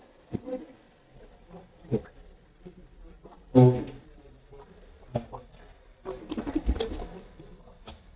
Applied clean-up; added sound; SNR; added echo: neural mask model DeepFilterNet 3.